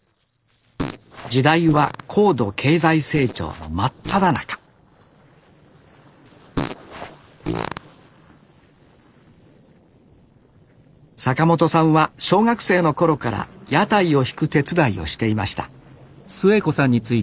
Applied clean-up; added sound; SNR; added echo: neural separator model SepFormer DNS4.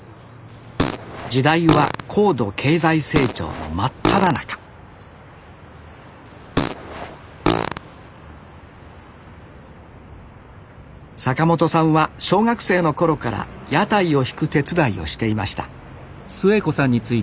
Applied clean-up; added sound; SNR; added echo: none; Fart; 4 dB; none.